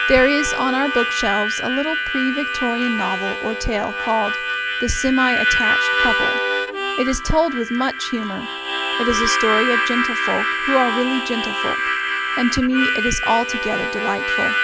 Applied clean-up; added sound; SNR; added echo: none; Harmonica; 0 dB; none.